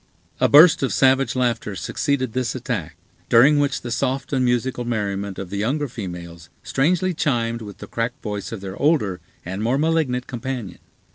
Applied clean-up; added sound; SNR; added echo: none; none; none; none.